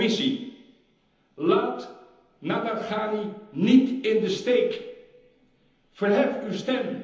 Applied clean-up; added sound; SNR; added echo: none; none; none; reverberation time 0.9 s.